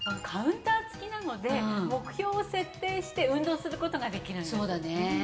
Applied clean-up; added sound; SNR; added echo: none; none; none; reverberation time 0.9 s.